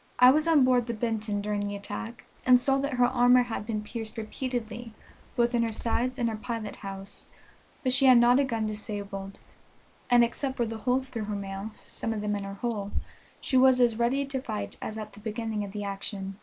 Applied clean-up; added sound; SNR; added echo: neural mask model Resemble Enhance denoiser.